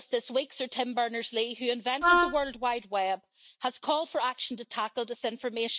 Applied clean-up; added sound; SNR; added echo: neural mask model RNNoise.